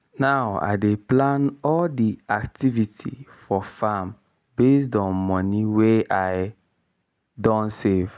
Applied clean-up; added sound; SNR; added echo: none; none; none; none.